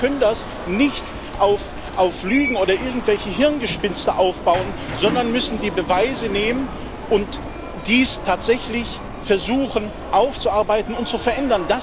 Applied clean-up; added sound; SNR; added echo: none; Alarm; 8 dB; none.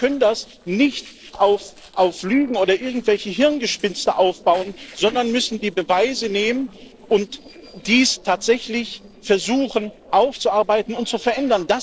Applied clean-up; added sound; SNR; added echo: neural separator model SepFormer DNS4.